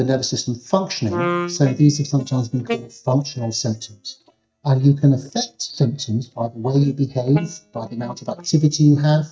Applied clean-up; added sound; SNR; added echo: neural mask model DeepFilterNet 3.